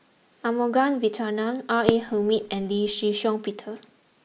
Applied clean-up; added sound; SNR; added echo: none; Fireworks; 7 dB; none.